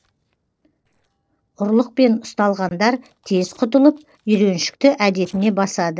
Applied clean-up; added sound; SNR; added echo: neural separator model SepFormer DNS4.